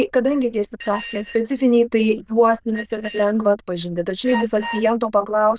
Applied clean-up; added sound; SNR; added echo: neural diffusion model UNIVERSE++.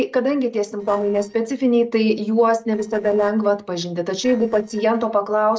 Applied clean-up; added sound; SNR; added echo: neural separator model SepFormer DNS4.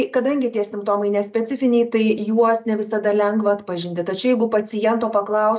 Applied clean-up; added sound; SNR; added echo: none; none; none; none.